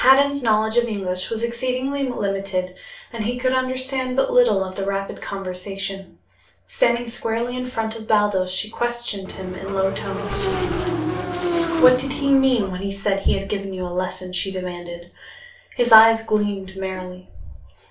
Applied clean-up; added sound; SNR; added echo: none; Motorcycle / Engine; 3 dB; reverberation time 0.3 s.